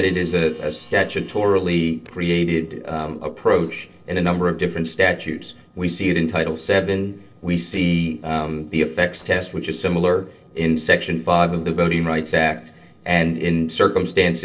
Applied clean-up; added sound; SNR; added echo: neural separator model SepFormer DNS4.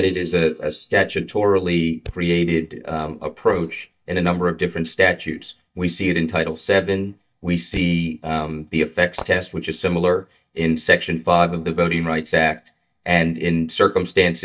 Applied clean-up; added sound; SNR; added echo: neural mask model DeepFilterNet 3.